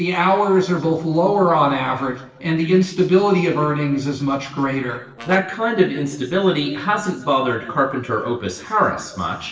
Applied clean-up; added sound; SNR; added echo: neural separator model SepFormer DNS4.